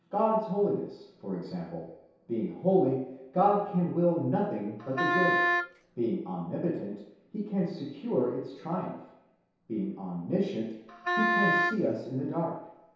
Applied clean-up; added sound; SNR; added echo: none; Wind instrument, woodwind instrument; -2 dB; reverberation time 0.8 s.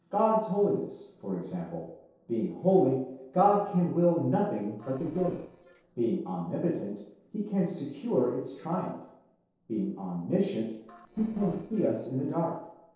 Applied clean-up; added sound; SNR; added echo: neural separator model SepFormer DNS4.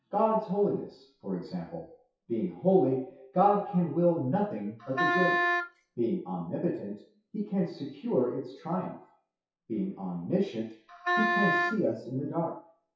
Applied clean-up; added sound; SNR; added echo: classical method WPE with log-MMSE.